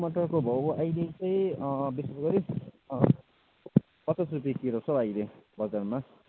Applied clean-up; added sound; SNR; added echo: none; none; none; none.